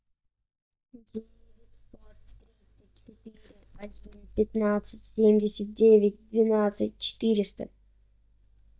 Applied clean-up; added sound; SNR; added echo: neural mask model DeepFilterNet 3.